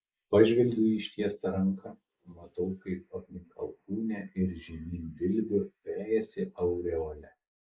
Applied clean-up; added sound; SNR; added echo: neural mask model Resemble Enhance denoiser.